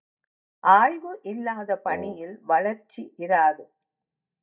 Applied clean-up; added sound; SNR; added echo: neural mask model DeepFilterNet 3.